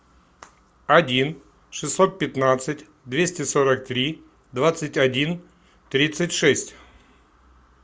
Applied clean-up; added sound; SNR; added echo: none; none; none; none.